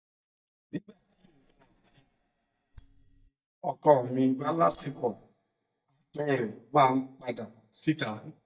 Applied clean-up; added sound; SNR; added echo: neural mask model DeepFilterNet 3.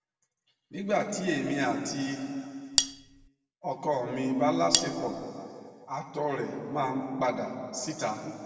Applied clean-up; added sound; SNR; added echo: none; Cutlery, silverware; -2 dB; reverberation time 2.2 s.